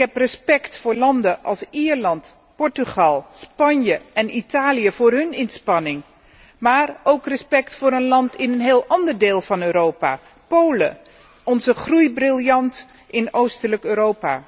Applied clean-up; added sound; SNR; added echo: none; none; none; none.